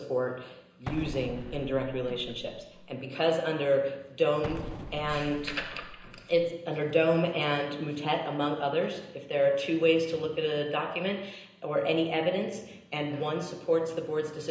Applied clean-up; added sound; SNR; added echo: none; Explosion; 12 dB; reverberation time 0.9 s.